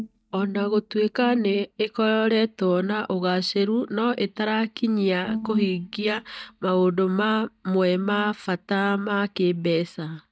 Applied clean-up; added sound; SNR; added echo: neural mask model DeepFilterNet 3.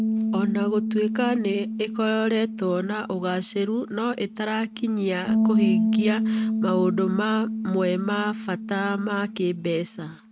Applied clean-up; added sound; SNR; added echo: neural mask model RNNoise.